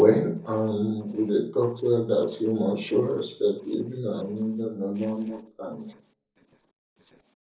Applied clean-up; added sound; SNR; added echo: neural separator model SepFormer DNS4.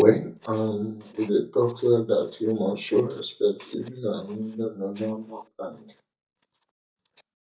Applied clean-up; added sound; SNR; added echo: neural mask model DeepFilterNet 3.